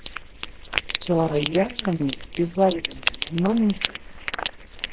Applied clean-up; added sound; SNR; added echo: neural separator model SepFormer WHAMR!.